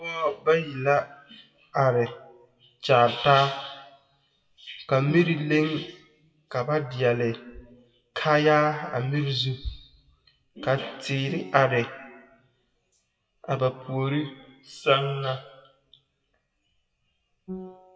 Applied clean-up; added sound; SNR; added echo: classical method WPE with log-MMSE.